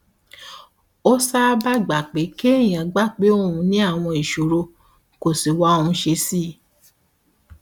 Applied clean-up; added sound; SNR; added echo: none; none; none; none.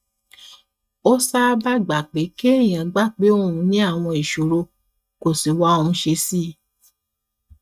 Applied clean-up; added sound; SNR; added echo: neural mask model DeepFilterNet 3.